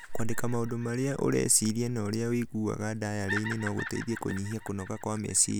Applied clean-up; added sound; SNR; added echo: none; Bird vocalization, bird call, bird song; 15 dB; none.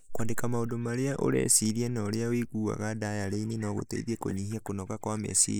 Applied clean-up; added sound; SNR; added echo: neural mask model Resemble Enhance denoiser.